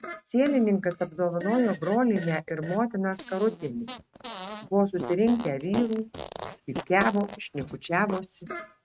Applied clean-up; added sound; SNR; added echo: neural mask model RNNoise.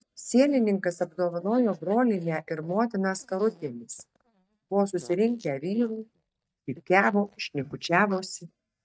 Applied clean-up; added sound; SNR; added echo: neural mask model DeepFilterNet 3.